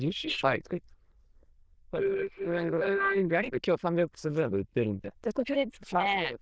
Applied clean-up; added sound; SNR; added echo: neural diffusion model UNIVERSE++.